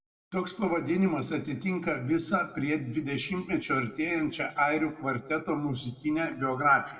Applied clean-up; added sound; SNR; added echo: none; none; none; reverberation time 1.0 s.